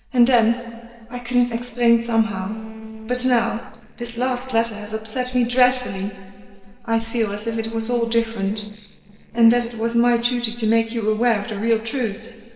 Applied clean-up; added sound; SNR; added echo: neural separator model SepFormer DNS4.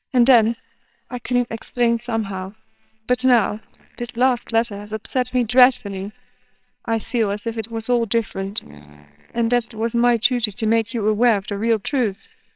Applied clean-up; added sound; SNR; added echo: neural separator model SepFormer WHAMR!.